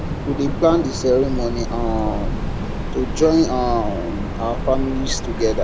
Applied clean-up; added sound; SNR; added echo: none; Train; 3 dB; none.